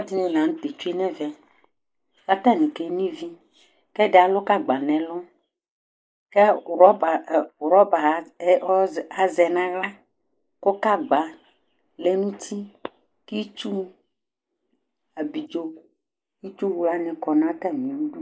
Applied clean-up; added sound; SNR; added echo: neural mask model Resemble Enhance denoiser.